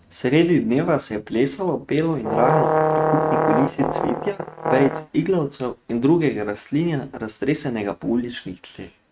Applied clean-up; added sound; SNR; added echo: neural mask model RNNoise.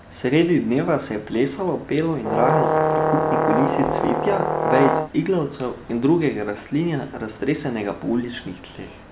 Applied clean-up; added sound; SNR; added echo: none; Brass instrument; -2 dB; none.